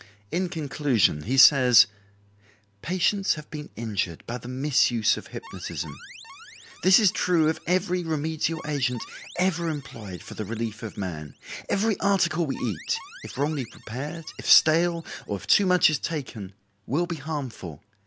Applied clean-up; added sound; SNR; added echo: none; Alarm; 19 dB; none.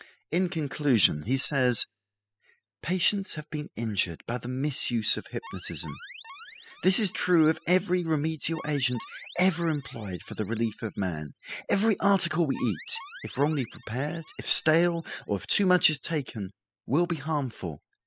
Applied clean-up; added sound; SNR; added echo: classical method spectral subtraction.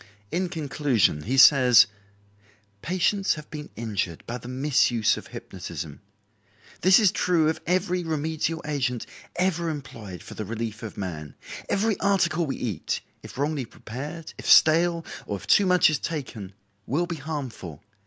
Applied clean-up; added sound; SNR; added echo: none; none; none; none.